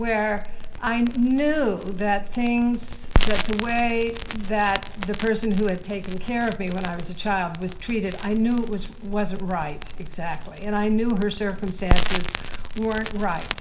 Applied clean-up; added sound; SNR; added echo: none; Crackle; 0 dB; reverberation time 1.2 s.